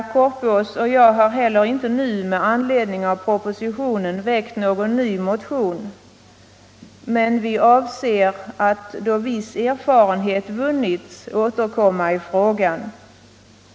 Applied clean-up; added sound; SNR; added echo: none; none; none; none.